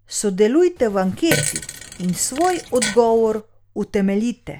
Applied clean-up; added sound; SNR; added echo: none; Fart; 8 dB; none.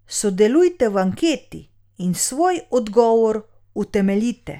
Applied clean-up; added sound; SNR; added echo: none; none; none; none.